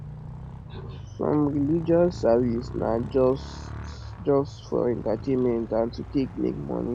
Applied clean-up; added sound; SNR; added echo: none; Motorcycle; 12 dB; none.